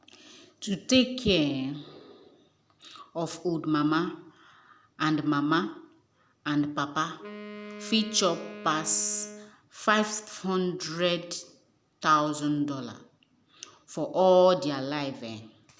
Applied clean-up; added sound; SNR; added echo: none; Wind instrument, woodwind instrument; 15 dB; none.